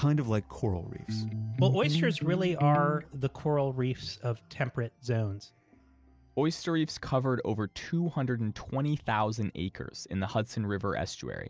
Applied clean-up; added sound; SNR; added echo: none; Electric guitar; -1 dB; none.